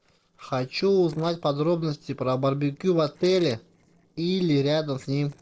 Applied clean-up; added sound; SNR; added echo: neural separator model SepFormer DNS4.